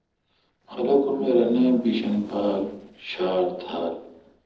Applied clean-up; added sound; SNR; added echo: neural separator model SepFormer DNS4.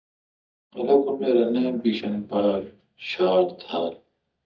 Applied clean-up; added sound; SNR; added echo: neural mask model DeepFilterNet 3.